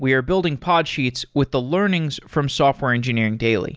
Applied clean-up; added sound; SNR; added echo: none; none; none; none.